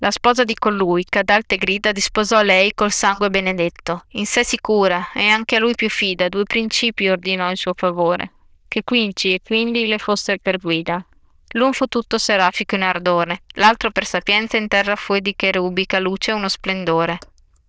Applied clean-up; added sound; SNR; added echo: neural diffusion model UNIVERSE++.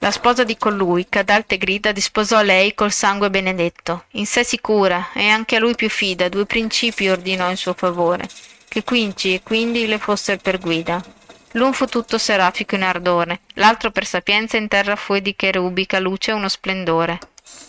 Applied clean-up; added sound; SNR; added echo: neural mask model RNNoise.